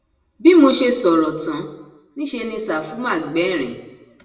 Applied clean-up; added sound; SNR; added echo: none; none; none; reverberation time 0.8 s.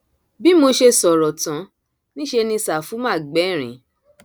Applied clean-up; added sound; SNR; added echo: none; none; none; none.